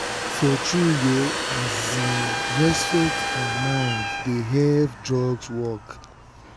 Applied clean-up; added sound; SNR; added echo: none; Trumpet + Domestic sounds, home sounds; 4 dB; none.